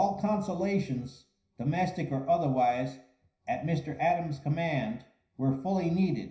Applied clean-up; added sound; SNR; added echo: none; none; none; reverberation time 0.5 s.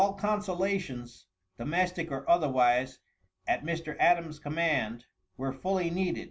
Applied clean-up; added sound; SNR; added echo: none; none; none; none.